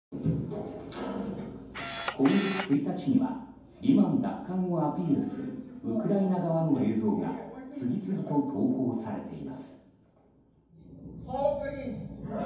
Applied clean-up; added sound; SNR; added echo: none; Camera; 6 dB; reverberation time 0.9 s.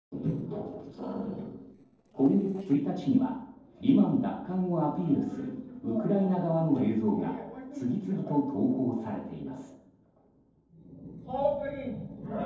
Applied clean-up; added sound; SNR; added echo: neural separator model SepFormer DNS4.